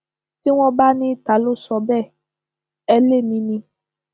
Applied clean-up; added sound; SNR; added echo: none; none; none; none.